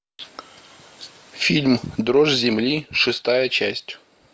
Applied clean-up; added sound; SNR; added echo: none; none; none; none.